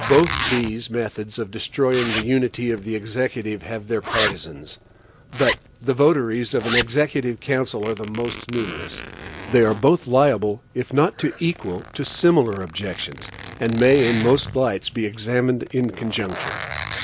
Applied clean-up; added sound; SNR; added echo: none; Zipper (clothing); 10 dB; none.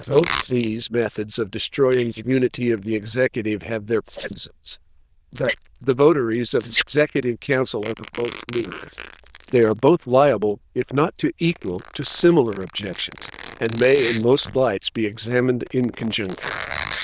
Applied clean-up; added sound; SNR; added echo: neural diffusion model UNIVERSE++.